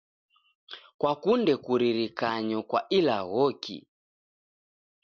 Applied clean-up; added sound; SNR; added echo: none; none; none; none.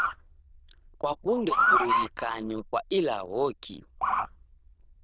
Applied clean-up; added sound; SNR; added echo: neural diffusion model UNIVERSE++.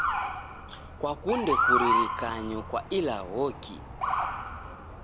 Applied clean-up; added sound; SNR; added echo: none; Motor vehicle (road) / Siren; -3 dB; none.